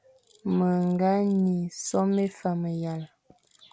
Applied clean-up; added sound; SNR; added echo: none; none; none; none.